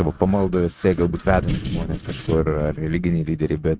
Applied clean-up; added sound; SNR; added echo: neural mask model RNNoise.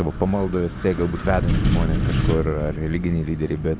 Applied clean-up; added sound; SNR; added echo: none; Wind; 1 dB; none.